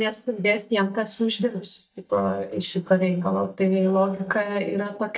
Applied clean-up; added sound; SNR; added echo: neural mask model DeepFilterNet 3.